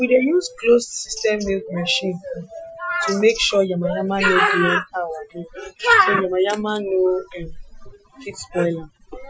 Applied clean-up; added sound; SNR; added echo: classical method Wiener filter.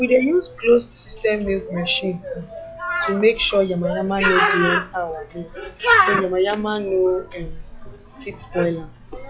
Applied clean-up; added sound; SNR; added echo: classical method log-MMSE.